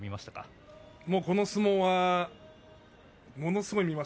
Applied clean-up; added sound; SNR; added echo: none; none; none; none.